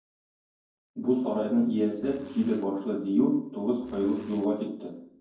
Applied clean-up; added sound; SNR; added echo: neural separator model SepFormer DNS4.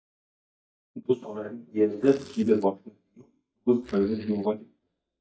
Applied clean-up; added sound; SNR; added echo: neural mask model DeepFilterNet 3.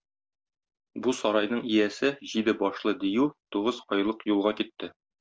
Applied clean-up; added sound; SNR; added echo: none; none; none; none.